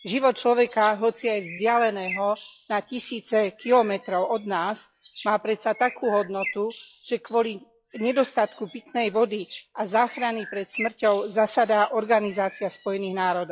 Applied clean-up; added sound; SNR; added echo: classical method log-MMSE.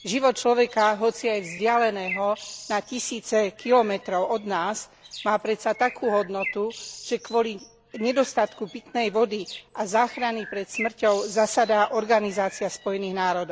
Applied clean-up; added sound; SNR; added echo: none; Bird; 17 dB; none.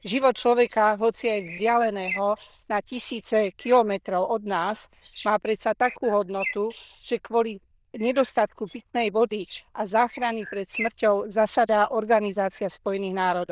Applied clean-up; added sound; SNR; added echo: neural diffusion model UNIVERSE++.